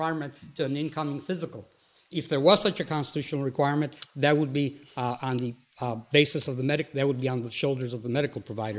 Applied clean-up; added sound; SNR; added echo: neural mask model Resemble Enhance denoiser.